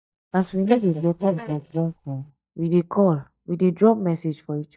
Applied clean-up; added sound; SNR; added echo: neural mask model DeepFilterNet 3.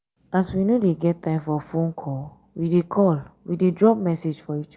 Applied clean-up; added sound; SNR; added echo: none; none; none; none.